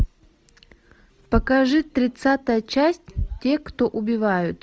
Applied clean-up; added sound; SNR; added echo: none; none; none; none.